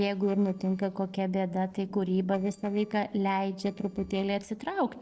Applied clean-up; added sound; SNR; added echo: neural separator model SepFormer DNS4.